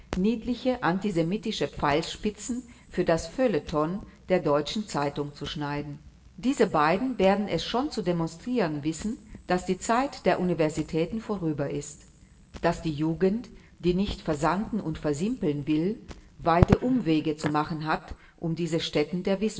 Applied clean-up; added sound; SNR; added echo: none; Crackle; 11 dB; reverberation time 0.7 s.